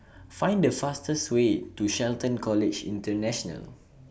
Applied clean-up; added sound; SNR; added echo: none; none; none; none.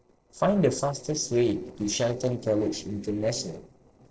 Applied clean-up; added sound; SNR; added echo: neural separator model SepFormer DNS4.